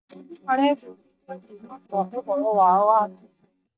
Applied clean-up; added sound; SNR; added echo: neural mask model DeepFilterNet 3.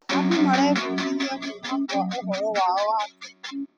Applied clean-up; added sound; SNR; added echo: classical method spectral subtraction.